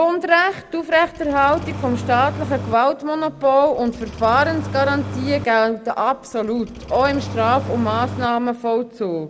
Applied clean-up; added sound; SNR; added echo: none; Engine starting; 11 dB; none.